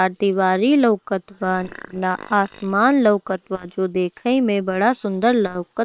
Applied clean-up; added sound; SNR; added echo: neural separator model SepFormer WHAM!.